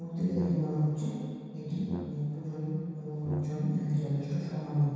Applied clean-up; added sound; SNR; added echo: none; Brass instrument; 14 dB; reverberation time 2.1 s.